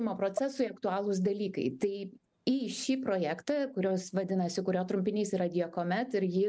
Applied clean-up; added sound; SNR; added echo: none; none; none; none.